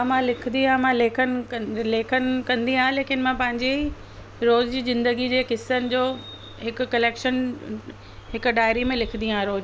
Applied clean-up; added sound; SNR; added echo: none; none; none; none.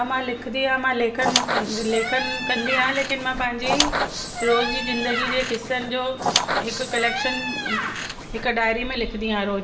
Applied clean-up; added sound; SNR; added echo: none; Squeak; 1 dB; reverberation time 2.0 s.